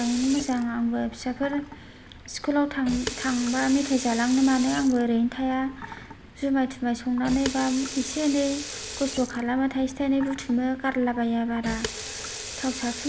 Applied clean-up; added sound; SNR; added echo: none; Sink (filling or washing) / Water tap, faucet; 12 dB; none.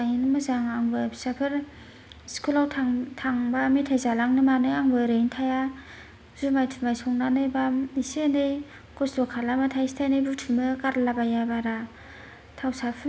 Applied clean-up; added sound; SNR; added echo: none; none; none; none.